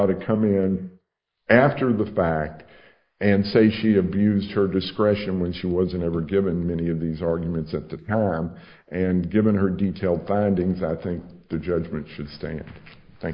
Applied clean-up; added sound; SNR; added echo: neural mask model Resemble Enhance denoiser.